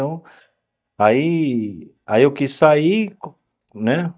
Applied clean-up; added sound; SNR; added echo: neural mask model DeepFilterNet 3.